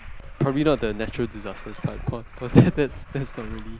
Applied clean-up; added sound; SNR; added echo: none; Truck; 12 dB; none.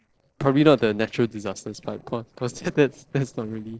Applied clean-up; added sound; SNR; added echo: neural separator model SepFormer DNS4.